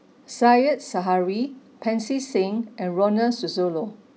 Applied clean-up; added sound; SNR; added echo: none; none; none; none.